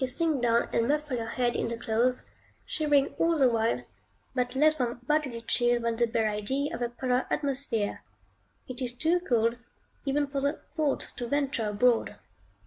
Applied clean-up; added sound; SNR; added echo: none; none; none; none.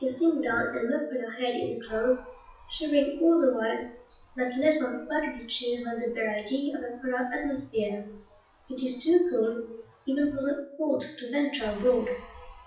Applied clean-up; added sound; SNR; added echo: classical method WPE with log-MMSE.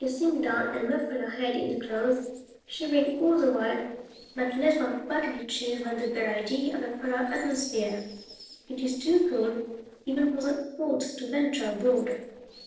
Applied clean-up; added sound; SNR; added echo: neural separator model SepFormer DNS4.